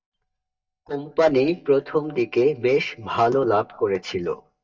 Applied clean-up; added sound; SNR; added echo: neural mask model DeepFilterNet 3.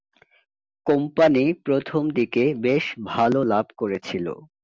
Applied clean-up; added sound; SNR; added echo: none; none; none; none.